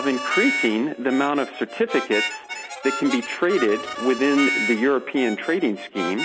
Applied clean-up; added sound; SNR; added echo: none; Harmonica; 6 dB; none.